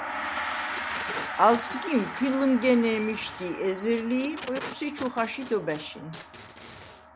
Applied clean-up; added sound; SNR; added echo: none; Packing tape, duct tape + Gong; 8 dB; none.